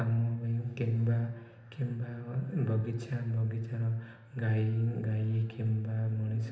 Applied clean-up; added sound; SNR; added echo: none; none; none; reverberation time 0.8 s.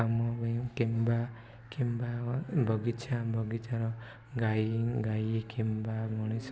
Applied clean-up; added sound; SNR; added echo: none; none; none; none.